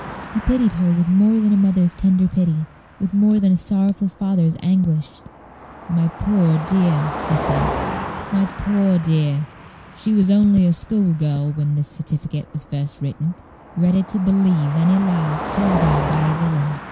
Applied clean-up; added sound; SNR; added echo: none; Car passing by; 12 dB; none.